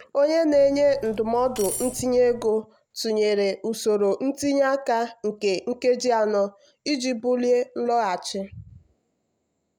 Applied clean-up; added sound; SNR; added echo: none; Cutlery, silverware; 15 dB; none.